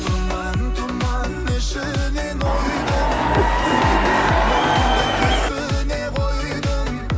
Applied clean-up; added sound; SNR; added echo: none; Crowd / Cheering; -2 dB; none.